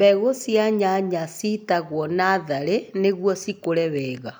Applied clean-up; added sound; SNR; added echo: none; none; none; none.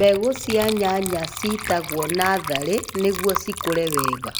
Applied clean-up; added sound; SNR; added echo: none; Water / Liquid; 7 dB; none.